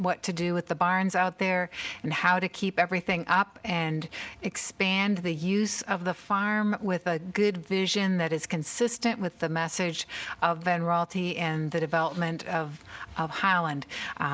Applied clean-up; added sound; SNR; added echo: none; none; none; none.